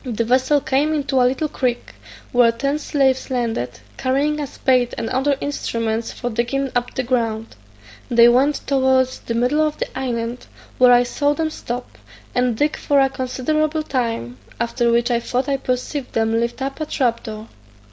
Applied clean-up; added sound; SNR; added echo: none; none; none; none.